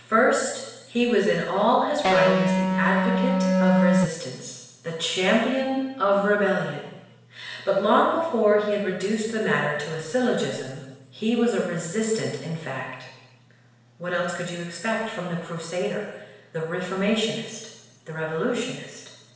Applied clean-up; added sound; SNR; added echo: none; Electric guitar; -5 dB; reverberation time 1.0 s.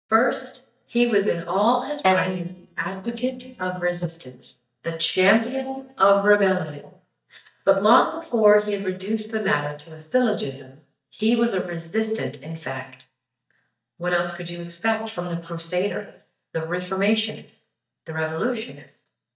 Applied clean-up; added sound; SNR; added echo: neural mask model DeepFilterNet 3.